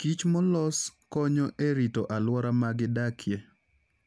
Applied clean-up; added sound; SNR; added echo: none; none; none; none.